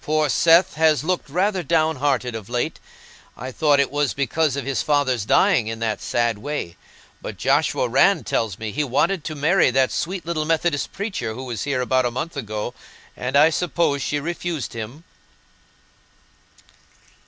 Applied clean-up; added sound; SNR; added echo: none; none; none; none.